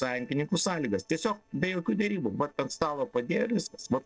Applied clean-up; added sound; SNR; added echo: neural separator model SepFormer DNS4.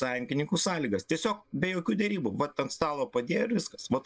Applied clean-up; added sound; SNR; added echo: neural mask model Resemble Enhance denoiser.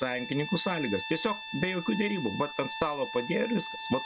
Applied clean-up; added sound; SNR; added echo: none; Bowed string instrument; 8 dB; none.